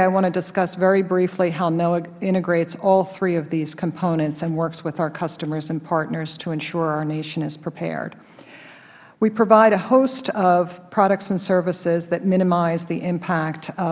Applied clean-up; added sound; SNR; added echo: none; none; none; none.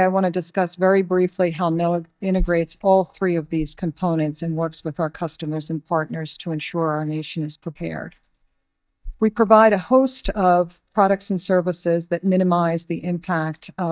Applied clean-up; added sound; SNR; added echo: neural mask model DeepFilterNet 3.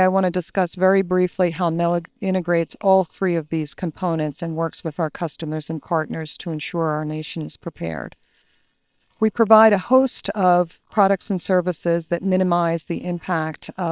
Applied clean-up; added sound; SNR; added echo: neural separator model SepFormer WHAM!.